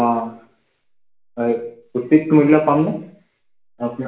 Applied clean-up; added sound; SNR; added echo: none; none; none; reverberation time 0.5 s.